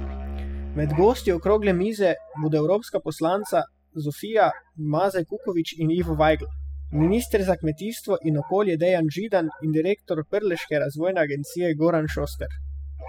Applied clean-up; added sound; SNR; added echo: classical method spectral subtraction.